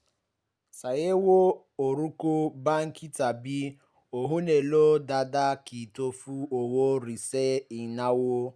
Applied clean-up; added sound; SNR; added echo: none; none; none; none.